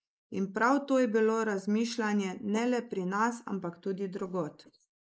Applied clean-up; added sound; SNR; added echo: neural mask model Resemble Enhance denoiser.